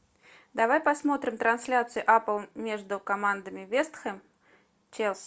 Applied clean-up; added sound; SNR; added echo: none; none; none; none.